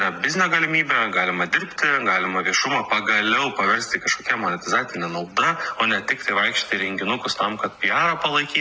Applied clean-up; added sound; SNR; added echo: none; none; none; none.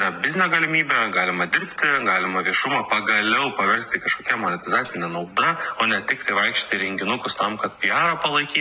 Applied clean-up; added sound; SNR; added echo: none; Tambourine; 14 dB; none.